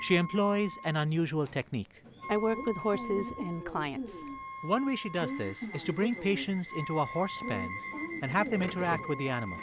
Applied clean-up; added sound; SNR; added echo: none; Subway, metro, underground / Alarm + Wind instrument, woodwind instrument; 9 dB; none.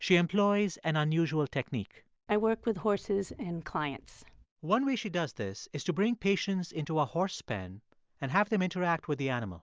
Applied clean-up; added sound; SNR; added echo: none; none; none; none.